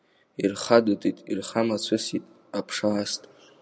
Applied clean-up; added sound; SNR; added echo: none; none; none; none.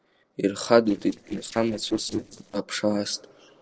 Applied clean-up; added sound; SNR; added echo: neural separator model SepFormer DNS4.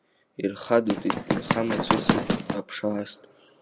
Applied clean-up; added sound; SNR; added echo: none; Run; -3 dB; none.